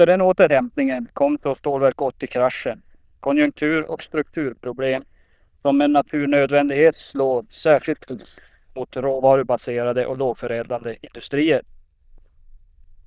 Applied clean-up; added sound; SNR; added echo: neural diffusion model UNIVERSE++.